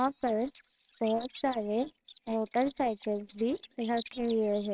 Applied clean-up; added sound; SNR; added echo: neural separator model SepFormer WHAMR!.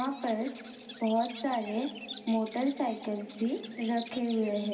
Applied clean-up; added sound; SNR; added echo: none; Bird vocalization, bird call, bird song; 16 dB; reverberation time 2.3 s.